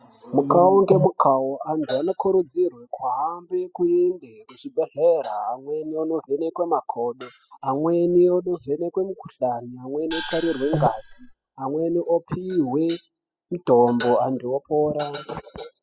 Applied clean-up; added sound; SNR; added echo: classical method spectral subtraction.